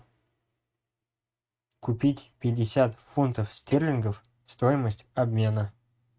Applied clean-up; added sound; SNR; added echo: neural mask model RNNoise.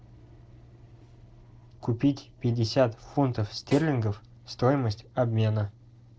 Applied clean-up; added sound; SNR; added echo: neural separator model SepFormer DNS4.